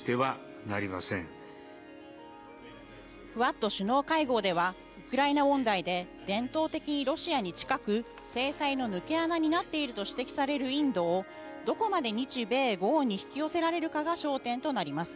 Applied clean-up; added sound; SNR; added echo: none; Harp; 17 dB; none.